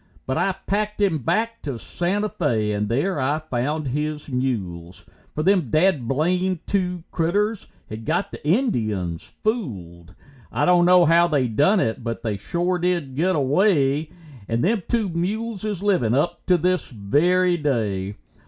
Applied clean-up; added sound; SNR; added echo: none; none; none; none.